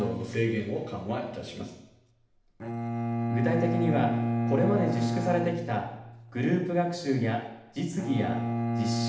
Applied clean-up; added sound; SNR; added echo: none; Bowed string instrument; 2 dB; reverberation time 0.8 s.